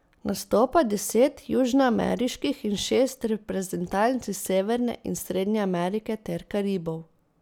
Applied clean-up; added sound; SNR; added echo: none; none; none; none.